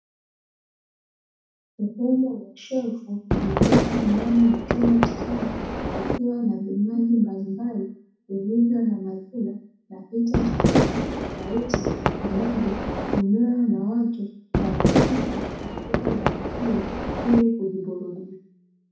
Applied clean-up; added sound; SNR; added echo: none; Fireworks; -2 dB; reverberation time 0.6 s.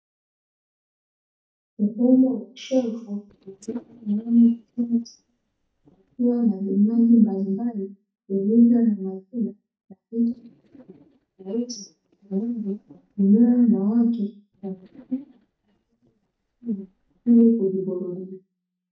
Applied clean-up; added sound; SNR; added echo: neural mask model DeepFilterNet 3.